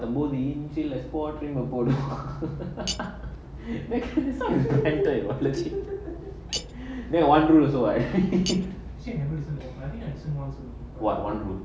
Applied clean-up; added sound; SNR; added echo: none; Cutlery, silverware; 15 dB; none.